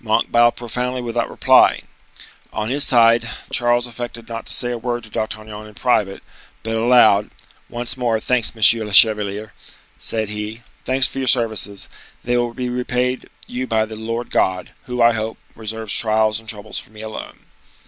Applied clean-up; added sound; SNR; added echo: none; none; none; none.